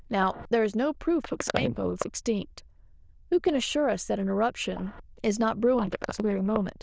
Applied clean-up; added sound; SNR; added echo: neural diffusion model UNIVERSE++.